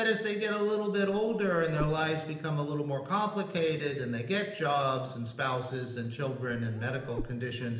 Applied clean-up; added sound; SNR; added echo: none; Meow; 11 dB; reverberation time 0.8 s.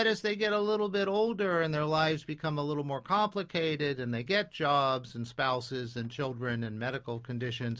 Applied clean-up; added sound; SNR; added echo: none; none; none; none.